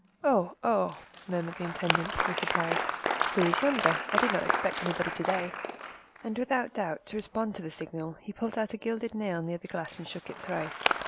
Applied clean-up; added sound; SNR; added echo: none; Applause; 2 dB; none.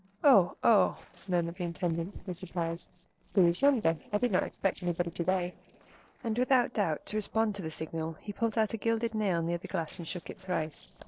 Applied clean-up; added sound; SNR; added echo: neural separator model SepFormer DNS4.